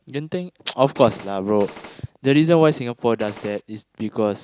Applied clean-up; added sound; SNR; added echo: none; Gunshot, gunfire; 17 dB; none.